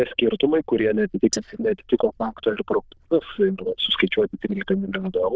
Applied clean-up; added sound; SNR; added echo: neural diffusion model UNIVERSE++.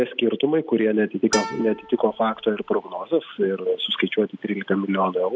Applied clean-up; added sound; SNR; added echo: none; Bowed string instrument; 10 dB; none.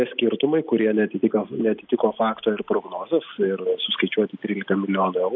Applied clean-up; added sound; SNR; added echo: neural mask model Resemble Enhance denoiser.